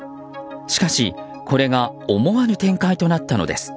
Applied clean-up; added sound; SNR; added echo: none; none; none; none.